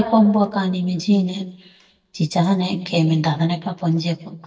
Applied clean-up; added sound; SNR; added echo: neural mask model DeepFilterNet 3.